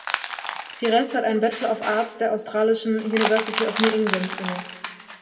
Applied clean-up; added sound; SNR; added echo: none; Crushing; 6 dB; reverberation time 1.0 s.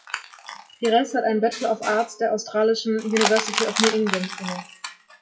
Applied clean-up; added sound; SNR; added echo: classical method WPE with log-MMSE.